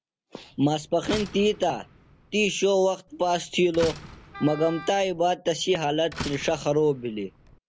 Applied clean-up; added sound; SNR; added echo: none; Wind instrument, woodwind instrument + Slam; 15 dB; none.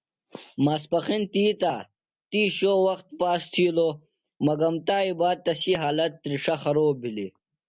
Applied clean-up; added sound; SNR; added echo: none; none; none; none.